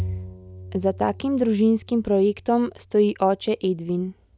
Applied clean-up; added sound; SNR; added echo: none; Bowed string instrument; 15 dB; none.